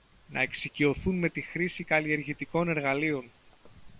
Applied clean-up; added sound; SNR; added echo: none; none; none; none.